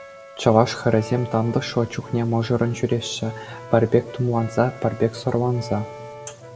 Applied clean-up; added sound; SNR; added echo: none; Brass instrument; 17 dB; reverberation time 0.9 s.